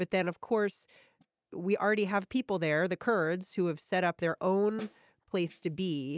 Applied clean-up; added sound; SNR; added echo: neural mask model DeepFilterNet 3.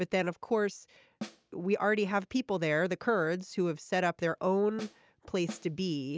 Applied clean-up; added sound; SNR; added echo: none; Snare drum; 12 dB; none.